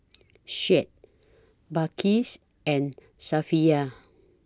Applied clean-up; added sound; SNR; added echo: none; none; none; none.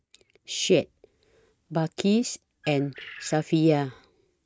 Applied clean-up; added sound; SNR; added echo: neural mask model RNNoise.